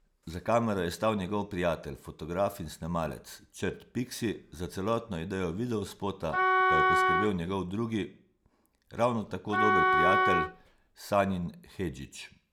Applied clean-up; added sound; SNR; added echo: none; Wind instrument, woodwind instrument; -5 dB; none.